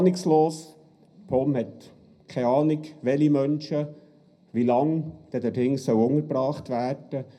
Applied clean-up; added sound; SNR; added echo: none; none; none; reverberation time 0.4 s.